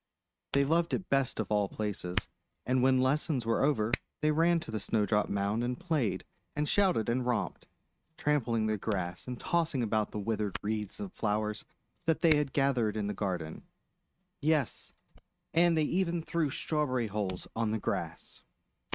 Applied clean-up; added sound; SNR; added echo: neural mask model RNNoise.